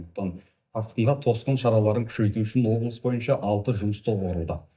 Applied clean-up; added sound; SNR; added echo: neural mask model DeepFilterNet 3.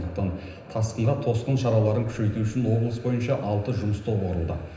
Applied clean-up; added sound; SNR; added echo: none; Microwave oven; 20 dB; reverberation time 0.9 s.